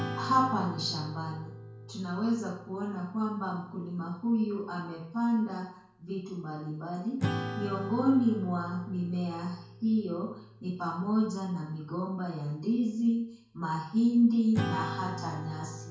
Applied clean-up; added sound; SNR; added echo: none; Acoustic guitar / Strum; 10 dB; reverberation time 0.5 s.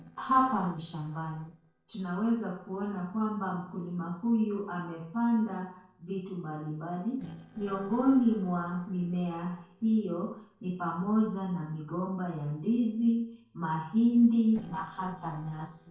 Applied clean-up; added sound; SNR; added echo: neural separator model SepFormer DNS4.